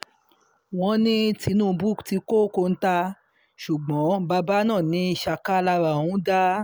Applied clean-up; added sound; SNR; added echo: none; none; none; none.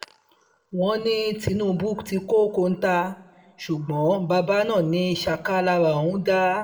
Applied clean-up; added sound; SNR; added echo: none; none; none; reverberation time 0.5 s.